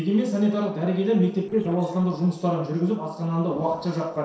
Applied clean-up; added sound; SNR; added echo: neural separator model SepFormer DNS4.